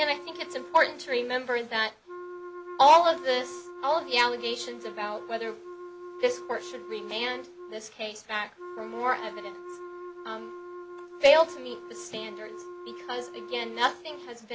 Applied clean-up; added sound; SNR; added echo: none; Wind instrument, woodwind instrument; 14 dB; none.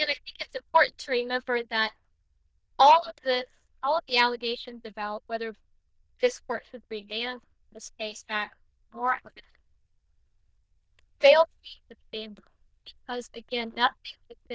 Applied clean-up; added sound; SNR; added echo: neural diffusion model UNIVERSE++.